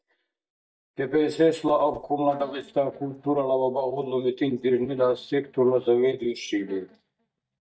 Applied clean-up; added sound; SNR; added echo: neural mask model DeepFilterNet 3.